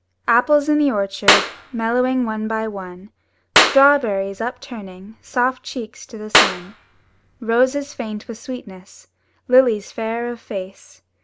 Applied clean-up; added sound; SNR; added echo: none; Clapping; 1 dB; none.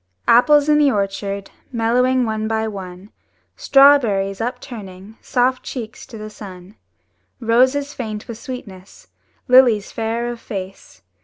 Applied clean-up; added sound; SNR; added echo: none; none; none; none.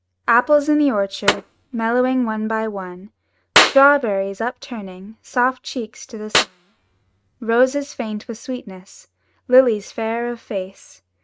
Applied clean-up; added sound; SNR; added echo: neural mask model RNNoise.